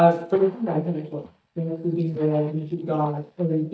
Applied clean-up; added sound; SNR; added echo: neural mask model DeepFilterNet 3.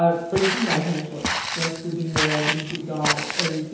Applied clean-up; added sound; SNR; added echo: none; Walk, footsteps; 2 dB; reverberation time 0.9 s.